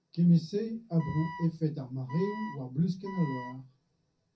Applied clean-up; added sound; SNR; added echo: none; Wind instrument, woodwind instrument; 13 dB; reverberation time 0.3 s.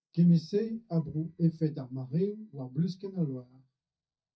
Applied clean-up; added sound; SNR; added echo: neural mask model DeepFilterNet 3.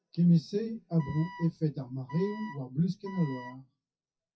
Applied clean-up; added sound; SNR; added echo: classical method WPE with log-MMSE.